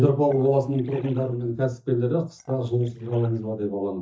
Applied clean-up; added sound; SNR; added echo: neural mask model DeepFilterNet 3.